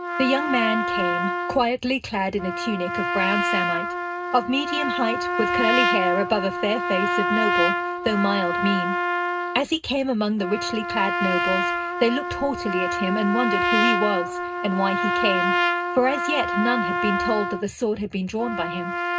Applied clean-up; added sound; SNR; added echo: none; Trumpet; 0 dB; reverberation time 0.2 s.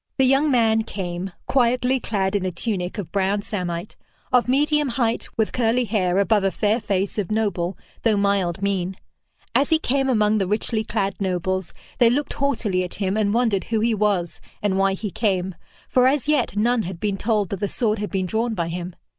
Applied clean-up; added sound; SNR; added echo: none; none; none; none.